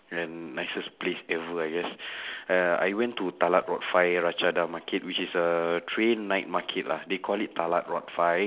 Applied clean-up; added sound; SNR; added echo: none; none; none; none.